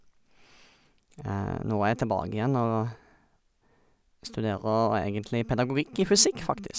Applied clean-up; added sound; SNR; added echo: none; none; none; none.